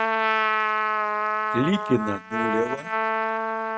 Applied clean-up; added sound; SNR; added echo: neural mask model RNNoise.